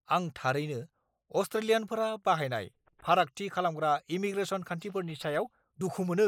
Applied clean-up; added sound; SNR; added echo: neural mask model Resemble Enhance denoiser.